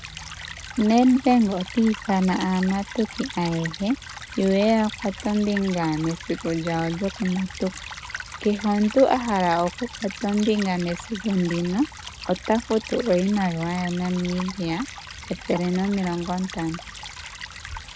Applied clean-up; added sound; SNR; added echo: none; Stream / Trickle, dribble; 13 dB; none.